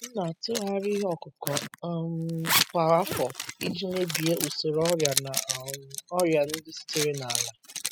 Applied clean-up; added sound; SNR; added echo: classical method spectral subtraction.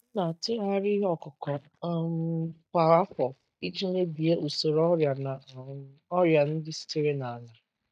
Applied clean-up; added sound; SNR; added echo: neural mask model DeepFilterNet 3.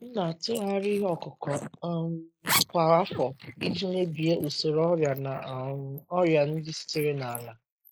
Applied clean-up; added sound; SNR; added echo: neural mask model Resemble Enhance denoiser.